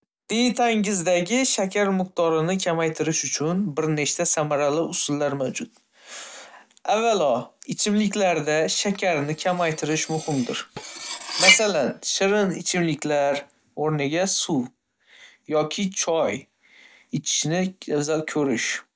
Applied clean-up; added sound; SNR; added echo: none; Cutlery, silverware; 2 dB; none.